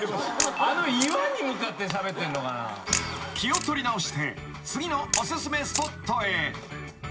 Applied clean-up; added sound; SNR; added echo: none; Camera; 7 dB; reverberation time 0.5 s.